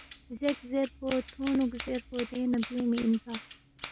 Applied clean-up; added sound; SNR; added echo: none; Scissors; 0 dB; none.